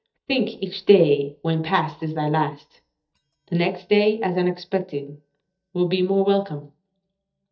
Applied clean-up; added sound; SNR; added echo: neural mask model DeepFilterNet 3.